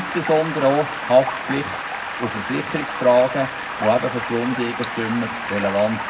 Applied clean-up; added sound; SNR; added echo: none; Stream; 6 dB; reverberation time 0.4 s.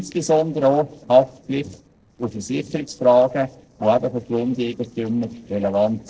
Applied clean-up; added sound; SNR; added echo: neural separator model SepFormer DNS4.